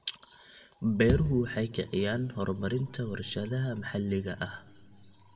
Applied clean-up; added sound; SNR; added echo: none; Bass drum; 4 dB; reverberation time 1.3 s.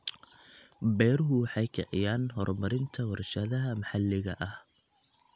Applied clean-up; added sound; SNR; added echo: none; none; none; none.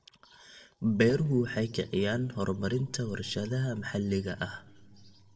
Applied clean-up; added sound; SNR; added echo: neural separator model SepFormer DNS4.